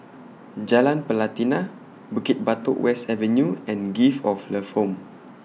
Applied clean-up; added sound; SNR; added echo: none; none; none; none.